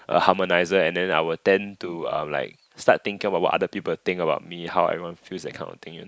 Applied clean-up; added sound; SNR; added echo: neural mask model Resemble Enhance denoiser.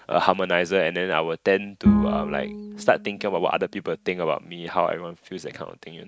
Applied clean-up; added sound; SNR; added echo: neural mask model RNNoise.